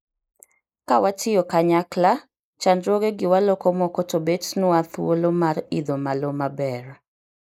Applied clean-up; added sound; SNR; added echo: neural mask model Resemble Enhance denoiser.